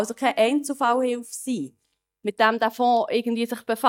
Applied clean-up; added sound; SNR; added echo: neural mask model DeepFilterNet 3.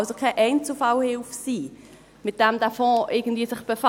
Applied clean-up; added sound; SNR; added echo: none; none; none; none.